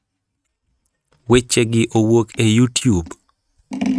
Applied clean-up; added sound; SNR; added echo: neural mask model RNNoise.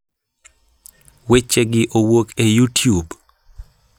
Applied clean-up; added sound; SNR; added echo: none; none; none; none.